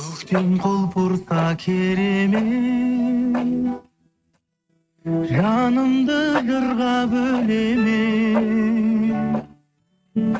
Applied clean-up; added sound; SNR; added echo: neural mask model RNNoise.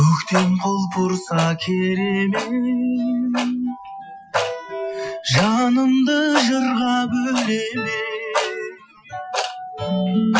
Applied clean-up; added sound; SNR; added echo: classical method Wiener filter.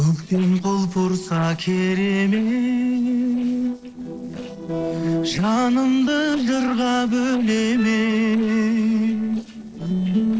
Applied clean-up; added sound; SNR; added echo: neural separator model SepFormer DNS4.